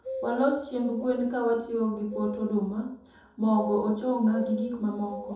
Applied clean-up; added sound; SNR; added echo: none; Bird vocalization, bird call, bird song; 12 dB; reverberation time 2.6 s.